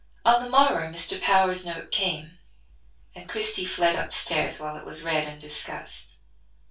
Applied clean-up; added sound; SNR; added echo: none; none; none; reverberation time 0.2 s.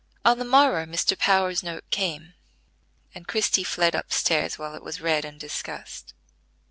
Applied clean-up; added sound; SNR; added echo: none; none; none; none.